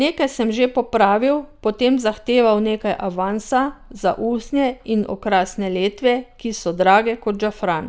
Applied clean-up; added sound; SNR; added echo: none; none; none; none.